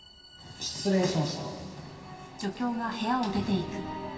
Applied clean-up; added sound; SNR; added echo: none; none; none; reverberation time 2.6 s.